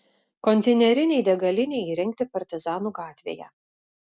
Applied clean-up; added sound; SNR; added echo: none; none; none; none.